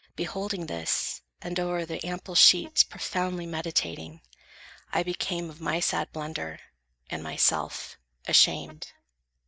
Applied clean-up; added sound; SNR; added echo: neural mask model DeepFilterNet 3.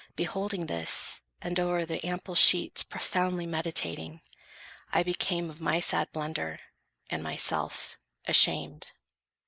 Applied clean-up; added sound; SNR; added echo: neural mask model Resemble Enhance denoiser.